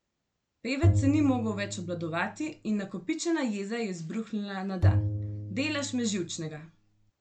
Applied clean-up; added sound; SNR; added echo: none; Bowed string instrument; -1 dB; none.